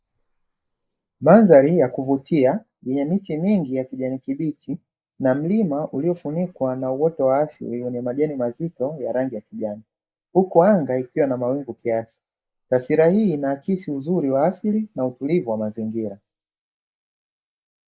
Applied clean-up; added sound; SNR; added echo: neural mask model Resemble Enhance denoiser.